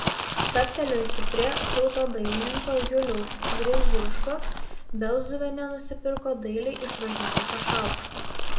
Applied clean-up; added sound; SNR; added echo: none; Crumpling, crinkling; -3 dB; reverberation time 0.9 s.